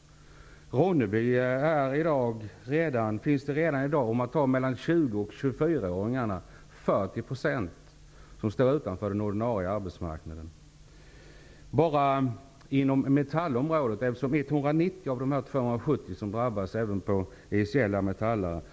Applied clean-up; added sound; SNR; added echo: none; none; none; none.